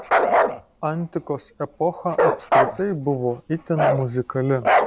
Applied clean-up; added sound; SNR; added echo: none; Bark; -3 dB; none.